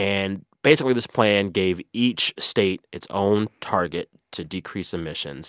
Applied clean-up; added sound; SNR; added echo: none; none; none; none.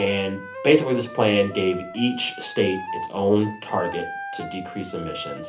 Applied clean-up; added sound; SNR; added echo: none; Wind instrument, woodwind instrument; 11 dB; reverberation time 0.3 s.